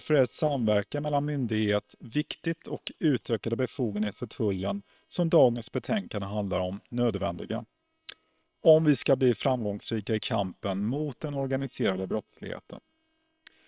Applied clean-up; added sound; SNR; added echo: neural separator model SepFormer WHAM!.